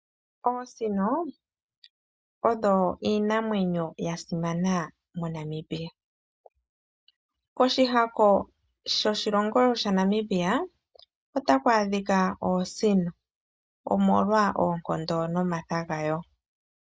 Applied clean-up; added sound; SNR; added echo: none; none; none; none.